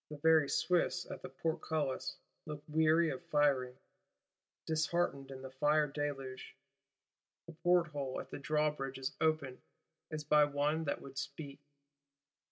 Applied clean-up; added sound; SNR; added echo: none; none; none; none.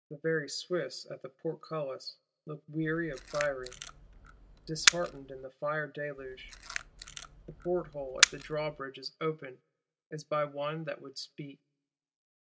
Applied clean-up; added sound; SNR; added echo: none; Camera; -3 dB; none.